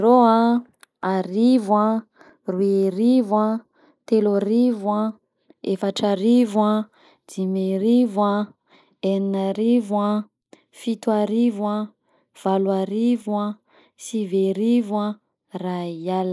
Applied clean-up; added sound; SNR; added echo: neural mask model Resemble Enhance denoiser.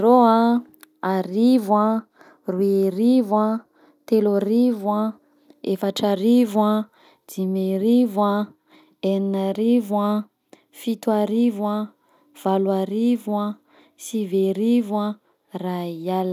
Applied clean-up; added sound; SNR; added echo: none; none; none; none.